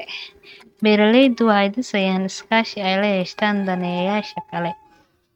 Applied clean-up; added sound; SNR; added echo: neural mask model RNNoise.